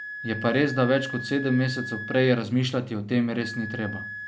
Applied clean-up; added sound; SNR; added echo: none; Wind instrument, woodwind instrument; 11 dB; none.